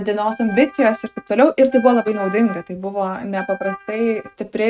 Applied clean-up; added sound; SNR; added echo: neural mask model RNNoise.